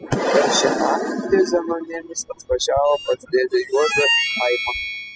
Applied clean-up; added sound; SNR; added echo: classical method spectral subtraction.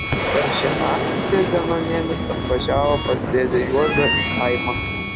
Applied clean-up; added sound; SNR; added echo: none; Boom + Harmonica; 0 dB; none.